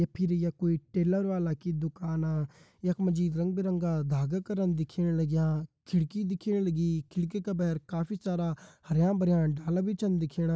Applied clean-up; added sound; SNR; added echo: none; none; none; none.